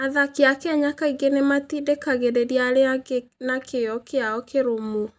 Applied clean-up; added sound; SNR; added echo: none; none; none; none.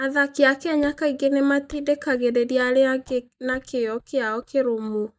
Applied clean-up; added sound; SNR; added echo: neural mask model DeepFilterNet 3.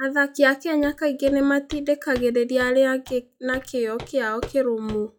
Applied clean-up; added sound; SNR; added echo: classical method log-MMSE.